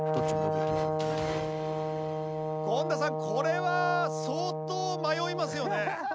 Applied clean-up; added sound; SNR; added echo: none; Brass instrument; -2 dB; none.